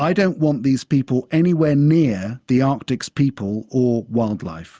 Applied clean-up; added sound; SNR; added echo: none; none; none; none.